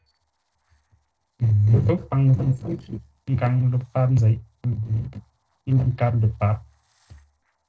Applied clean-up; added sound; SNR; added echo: neural separator model SepFormer DNS4.